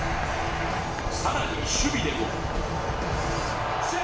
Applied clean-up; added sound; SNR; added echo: none; Walk, footsteps; 10 dB; reverberation time 0.9 s.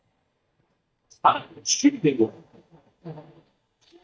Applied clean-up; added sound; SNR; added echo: neural mask model DeepFilterNet 3.